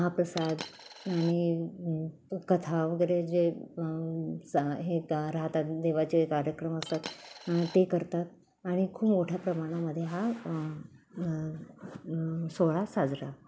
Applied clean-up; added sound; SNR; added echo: none; Coin (dropping); 13 dB; none.